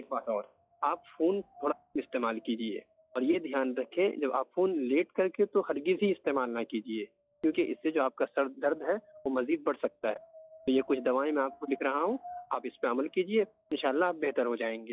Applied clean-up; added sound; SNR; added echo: classical method log-MMSE.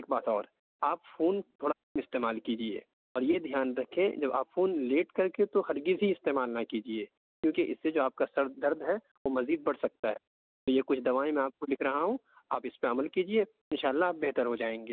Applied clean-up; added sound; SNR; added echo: none; none; none; none.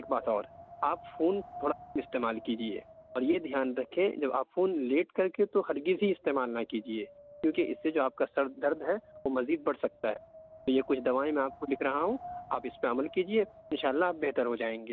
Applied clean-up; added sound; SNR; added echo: none; Wind; 20 dB; none.